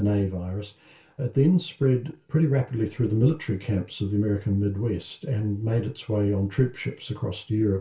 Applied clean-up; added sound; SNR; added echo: none; none; none; reverberation time 0.2 s.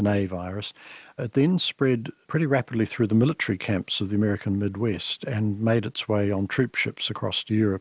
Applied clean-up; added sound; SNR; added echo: none; none; none; none.